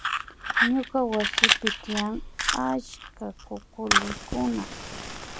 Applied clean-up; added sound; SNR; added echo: none; Fire; -2 dB; none.